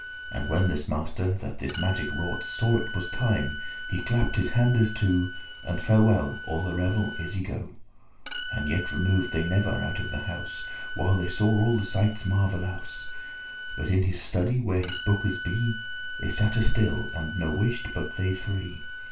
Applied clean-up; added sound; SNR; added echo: none; Bowed string instrument; 11 dB; reverberation time 0.3 s.